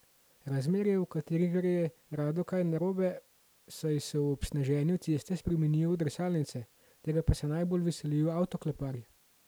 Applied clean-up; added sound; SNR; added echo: none; none; none; none.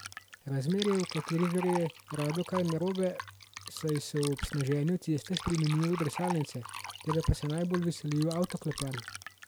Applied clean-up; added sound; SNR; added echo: none; Fill (with liquid); 11 dB; none.